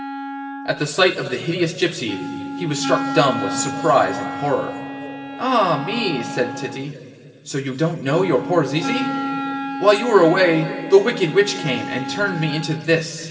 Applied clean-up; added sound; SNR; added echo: none; Wind instrument, woodwind instrument; 8 dB; reverberation time 2.8 s.